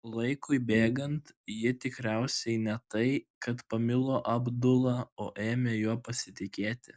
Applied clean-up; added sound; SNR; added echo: none; none; none; none.